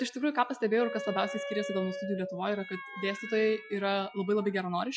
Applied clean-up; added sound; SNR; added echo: classical method Wiener filter.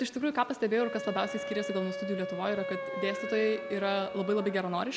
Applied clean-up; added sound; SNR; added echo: none; Wind instrument, woodwind instrument; 8 dB; none.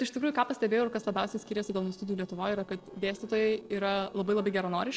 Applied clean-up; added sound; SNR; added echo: neural separator model SepFormer DNS4.